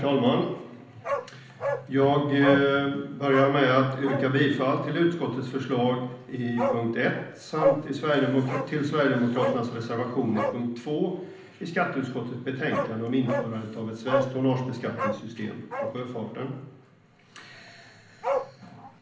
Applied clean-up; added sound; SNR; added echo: none; Bark; 7 dB; reverberation time 0.8 s.